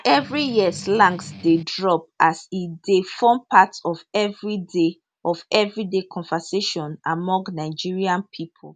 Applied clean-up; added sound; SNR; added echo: none; Strum; 16 dB; none.